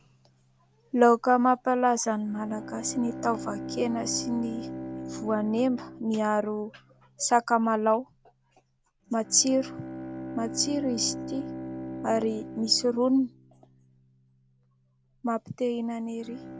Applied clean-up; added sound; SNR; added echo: none; Bowed string instrument; 12 dB; none.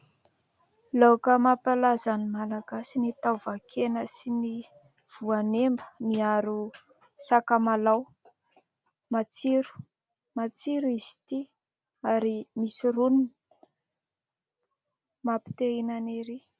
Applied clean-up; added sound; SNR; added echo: none; none; none; none.